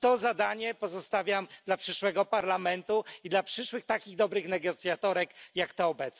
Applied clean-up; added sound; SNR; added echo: none; none; none; none.